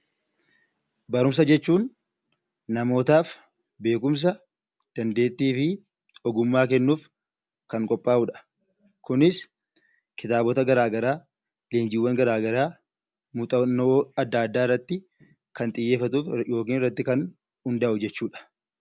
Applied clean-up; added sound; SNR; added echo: none; none; none; none.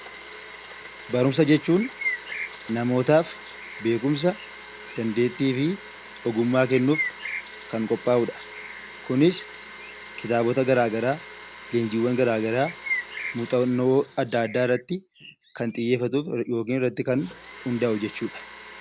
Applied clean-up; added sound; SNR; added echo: none; Bird + Domestic sounds, home sounds; 13 dB; none.